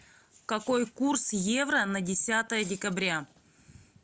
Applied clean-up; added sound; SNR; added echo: none; none; none; none.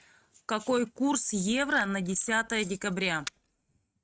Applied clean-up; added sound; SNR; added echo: neural mask model RNNoise.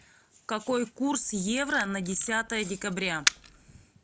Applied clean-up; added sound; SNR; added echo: none; Camera; 5 dB; none.